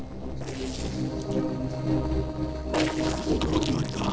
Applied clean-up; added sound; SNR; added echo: neural separator model SepFormer DNS4.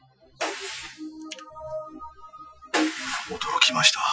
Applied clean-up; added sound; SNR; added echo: classical method Wiener filter.